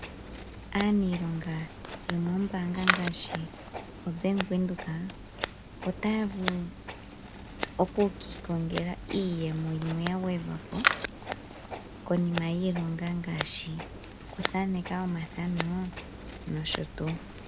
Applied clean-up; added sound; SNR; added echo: none; Scissors; 5 dB; none.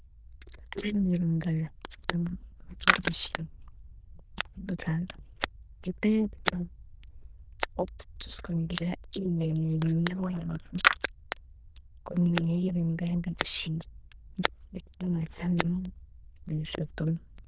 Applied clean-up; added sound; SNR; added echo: neural diffusion model UNIVERSE++.